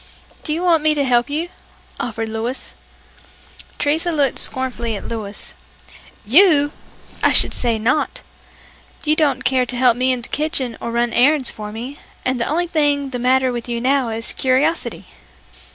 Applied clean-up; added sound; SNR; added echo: none; Fireworks; 5 dB; none.